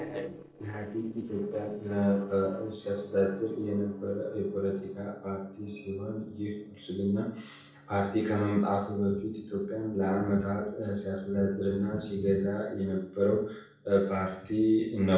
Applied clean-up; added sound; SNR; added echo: neural separator model SepFormer DNS4.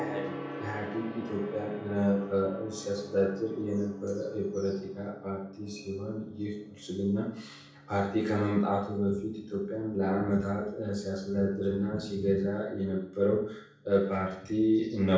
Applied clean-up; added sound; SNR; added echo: none; Gong; 16 dB; reverberation time 0.6 s.